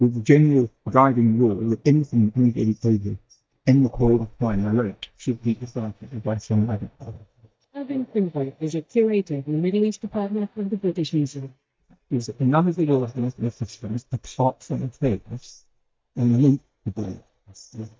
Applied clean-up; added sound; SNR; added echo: neural mask model DeepFilterNet 3.